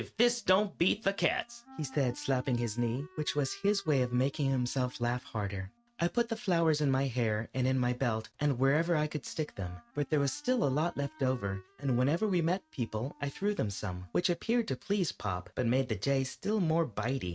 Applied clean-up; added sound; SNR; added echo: neural mask model RNNoise.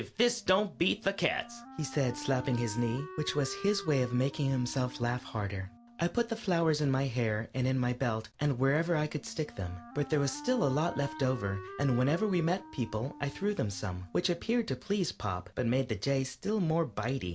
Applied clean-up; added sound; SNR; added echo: none; Wind instrument, woodwind instrument; 17 dB; none.